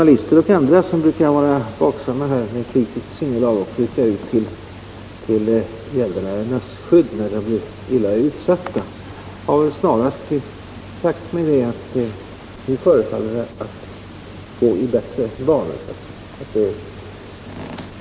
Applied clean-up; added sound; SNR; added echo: none; none; none; none.